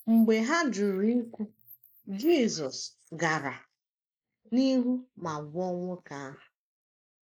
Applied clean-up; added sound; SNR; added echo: neural mask model Resemble Enhance denoiser.